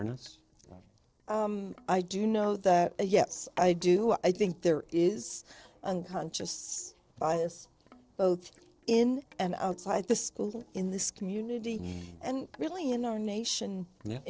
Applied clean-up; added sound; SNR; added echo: neural separator model SepFormer DNS4.